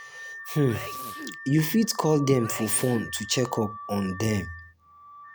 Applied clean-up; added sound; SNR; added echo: none; Alarm / Car + Sneeze; 13 dB; none.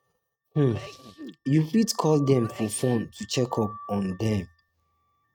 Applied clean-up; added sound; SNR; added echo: neural mask model RNNoise.